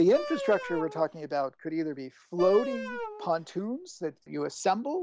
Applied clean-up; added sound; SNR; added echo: none; Wind instrument, woodwind instrument; 10 dB; none.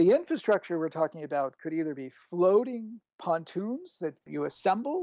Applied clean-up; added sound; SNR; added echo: none; none; none; none.